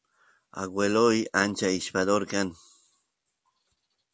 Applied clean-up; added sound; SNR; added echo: none; none; none; none.